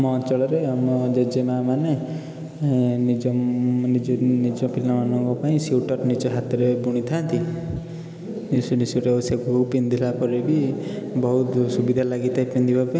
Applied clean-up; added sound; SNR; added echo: none; none; none; none.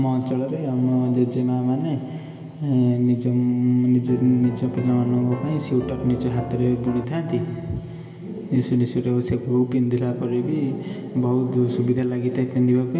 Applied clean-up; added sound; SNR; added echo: none; Piano; 14 dB; reverberation time 0.9 s.